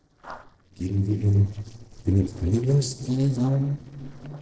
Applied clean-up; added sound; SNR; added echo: neural separator model SepFormer DNS4.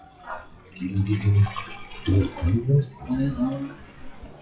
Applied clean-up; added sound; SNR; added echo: classical method WPE with log-MMSE.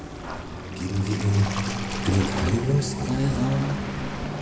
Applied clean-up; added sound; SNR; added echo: none; Waves, surf; 3 dB; reverberation time 1.6 s.